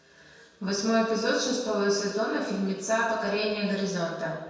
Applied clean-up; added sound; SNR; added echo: none; none; none; reverberation time 1.0 s.